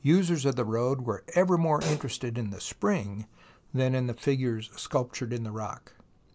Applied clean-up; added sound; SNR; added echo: none; Hi-hat; 12 dB; none.